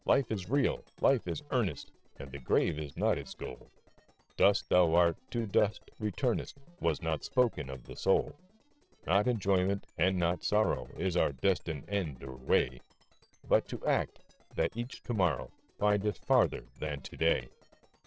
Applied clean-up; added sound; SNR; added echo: neural separator model SepFormer DNS4.